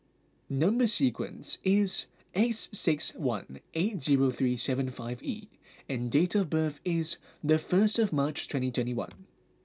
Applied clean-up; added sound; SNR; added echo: none; none; none; none.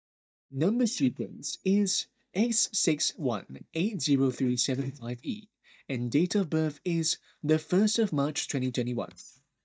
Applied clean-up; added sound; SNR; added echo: neural mask model DeepFilterNet 3.